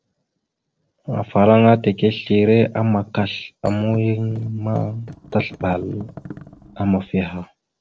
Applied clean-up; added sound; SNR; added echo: neural separator model SepFormer DNS4.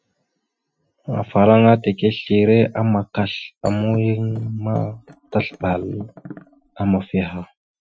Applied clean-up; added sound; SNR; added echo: classical method Wiener filter.